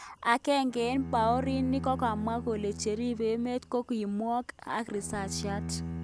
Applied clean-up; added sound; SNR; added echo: none; Bowed string instrument; 9 dB; none.